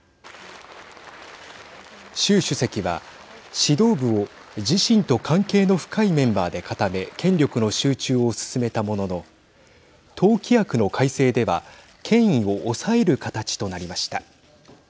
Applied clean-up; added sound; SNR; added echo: none; none; none; none.